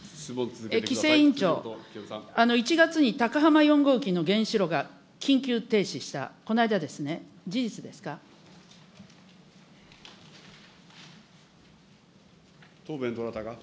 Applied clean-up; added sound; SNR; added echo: none; none; none; none.